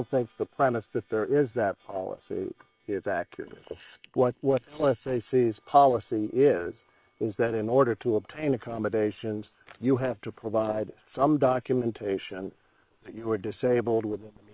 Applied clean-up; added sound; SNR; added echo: neural separator model SepFormer WHAM!.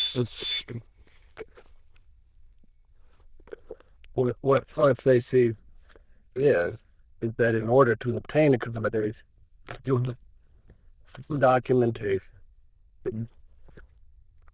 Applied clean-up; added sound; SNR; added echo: neural diffusion model UNIVERSE++.